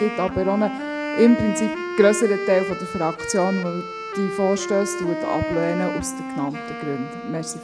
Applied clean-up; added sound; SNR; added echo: none; Wind instrument, woodwind instrument; 6 dB; none.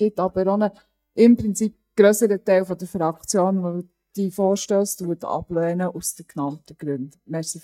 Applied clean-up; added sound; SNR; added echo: neural mask model DeepFilterNet 3.